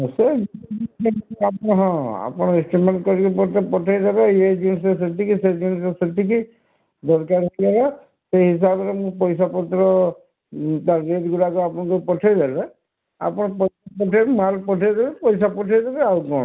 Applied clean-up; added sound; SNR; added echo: none; none; none; none.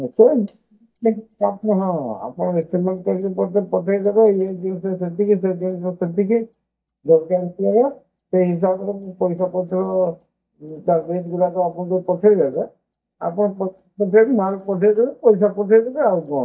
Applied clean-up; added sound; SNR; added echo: neural mask model DeepFilterNet 3.